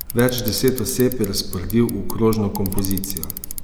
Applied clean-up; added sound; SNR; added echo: none; Bicycle; 6 dB; none.